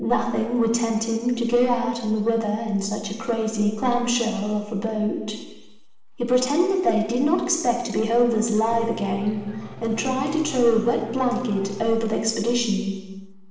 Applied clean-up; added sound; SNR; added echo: none; Race car, auto racing / Engine starting; 17 dB; reverberation time 1.1 s.